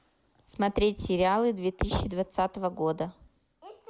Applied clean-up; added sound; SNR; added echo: none; none; none; none.